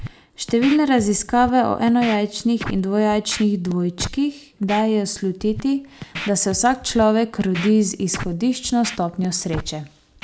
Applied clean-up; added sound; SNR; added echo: none; Scratching (performance technique); 14 dB; none.